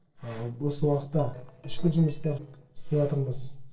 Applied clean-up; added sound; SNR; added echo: neural separator model SepFormer DNS4.